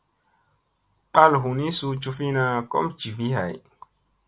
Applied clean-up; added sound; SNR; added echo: none; none; none; none.